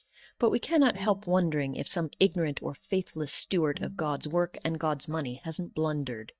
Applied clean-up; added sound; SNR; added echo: neural mask model DeepFilterNet 3.